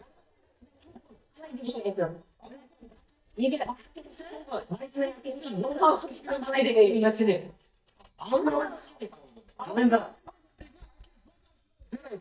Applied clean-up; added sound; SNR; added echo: neural mask model DeepFilterNet 3.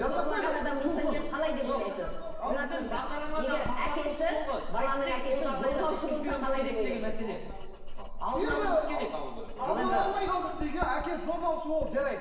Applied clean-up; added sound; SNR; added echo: none; Writing; 4 dB; reverberation time 1.2 s.